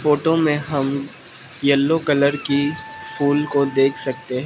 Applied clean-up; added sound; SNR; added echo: none; Wind instrument, woodwind instrument; 18 dB; none.